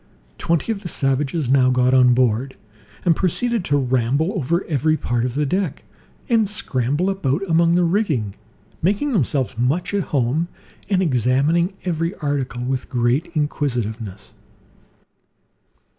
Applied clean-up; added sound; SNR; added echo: none; none; none; none.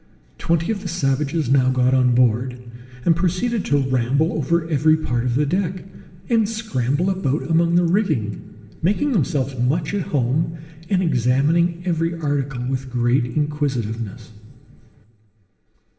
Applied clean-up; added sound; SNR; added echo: none; none; none; reverberation time 2.9 s.